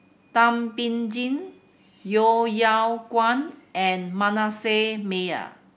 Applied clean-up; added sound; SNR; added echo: none; none; none; none.